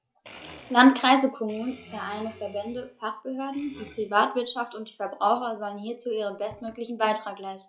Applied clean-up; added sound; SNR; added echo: classical method log-MMSE.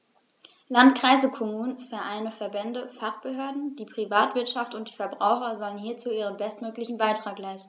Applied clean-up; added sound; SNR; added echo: none; none; none; none.